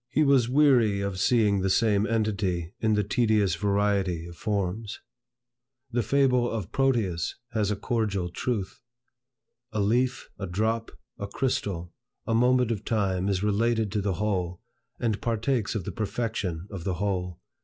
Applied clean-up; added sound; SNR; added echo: none; none; none; none.